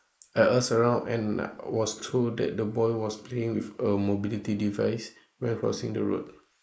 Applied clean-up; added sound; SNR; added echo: neural mask model Resemble Enhance denoiser.